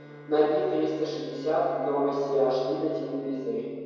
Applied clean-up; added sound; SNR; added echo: none; Bowed string instrument; 17 dB; reverberation time 2.2 s.